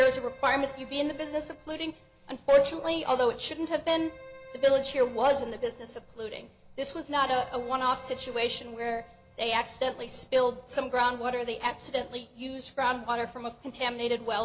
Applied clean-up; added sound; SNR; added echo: none; Keyboard (musical); 20 dB; none.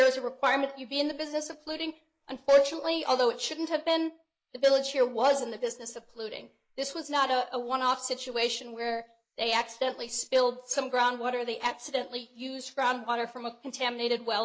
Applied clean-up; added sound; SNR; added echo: neural mask model Resemble Enhance denoiser.